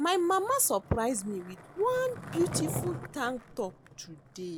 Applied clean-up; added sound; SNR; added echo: none; Skateboard; 11 dB; none.